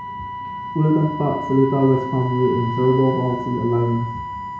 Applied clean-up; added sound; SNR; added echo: none; Wind instrument, woodwind instrument; 9 dB; reverberation time 0.6 s.